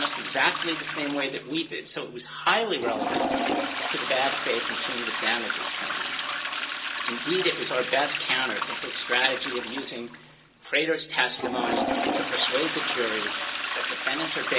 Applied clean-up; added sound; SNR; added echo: none; Toilet flush; 1 dB; reverberation time 0.2 s.